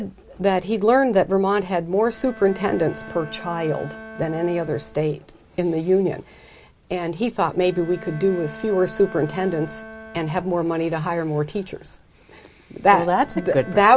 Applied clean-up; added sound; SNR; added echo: none; Bowed string instrument; 19 dB; none.